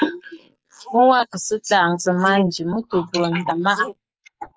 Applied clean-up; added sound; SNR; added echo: neural mask model Resemble Enhance denoiser.